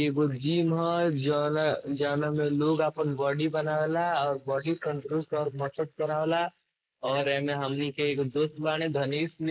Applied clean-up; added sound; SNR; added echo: neural mask model Resemble Enhance denoiser.